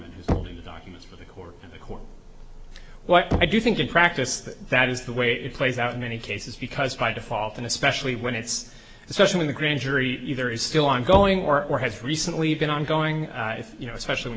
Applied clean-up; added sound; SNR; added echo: none; Knock; 10 dB; none.